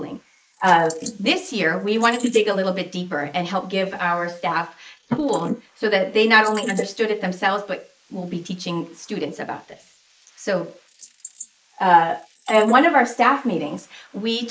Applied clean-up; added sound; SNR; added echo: neural mask model Resemble Enhance denoiser.